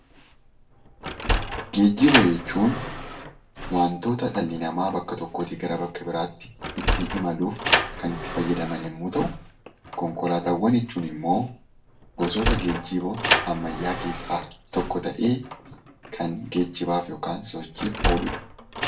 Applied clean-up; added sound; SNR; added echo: none; Sliding door; 4 dB; reverberation time 0.3 s.